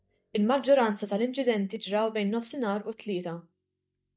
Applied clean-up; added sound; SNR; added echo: neural mask model DeepFilterNet 3.